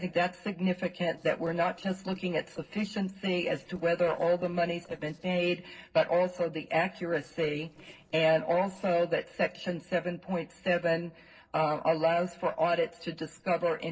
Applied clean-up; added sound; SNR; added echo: neural separator model SepFormer DNS4.